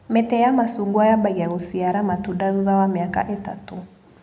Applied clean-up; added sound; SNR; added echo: none; none; none; none.